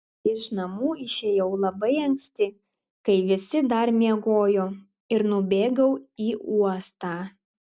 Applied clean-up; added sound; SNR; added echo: none; none; none; none.